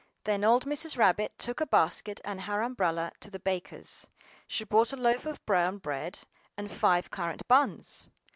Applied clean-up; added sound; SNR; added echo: none; none; none; none.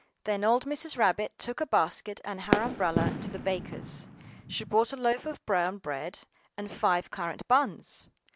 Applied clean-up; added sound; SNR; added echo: none; Fireworks; 2 dB; none.